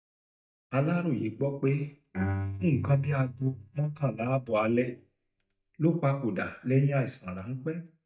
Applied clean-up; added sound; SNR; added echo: neural mask model DeepFilterNet 3.